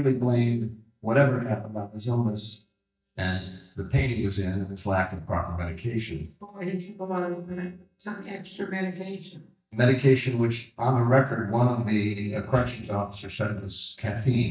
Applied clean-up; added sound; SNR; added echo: neural mask model DeepFilterNet 3.